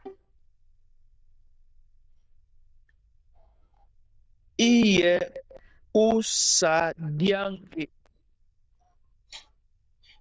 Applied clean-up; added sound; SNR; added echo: neural diffusion model UNIVERSE++.